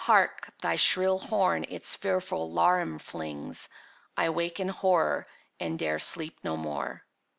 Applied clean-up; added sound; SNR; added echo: none; none; none; none.